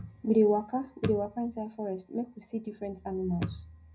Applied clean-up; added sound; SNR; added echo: none; none; none; reverberation time 0.4 s.